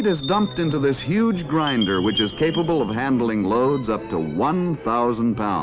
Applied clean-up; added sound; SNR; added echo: none; Chime; 15 dB; none.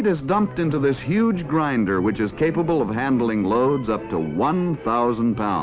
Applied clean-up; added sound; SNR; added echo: none; none; none; none.